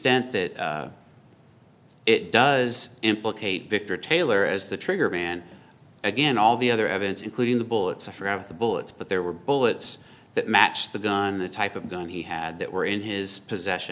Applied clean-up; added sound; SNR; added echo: none; none; none; none.